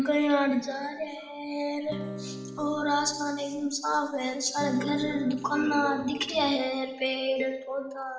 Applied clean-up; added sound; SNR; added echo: none; Acoustic guitar / Strum; 12 dB; reverberation time 0.8 s.